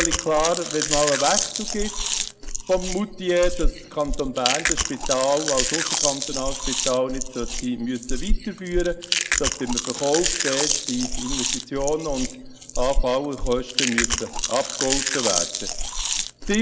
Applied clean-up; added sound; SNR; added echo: none; Chewing, mastication; 0 dB; reverberation time 1.4 s.